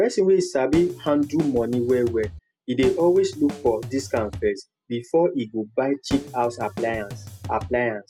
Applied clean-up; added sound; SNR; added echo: none; Drum kit; 13 dB; none.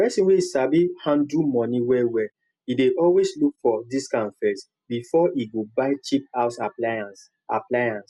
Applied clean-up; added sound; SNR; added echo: none; none; none; none.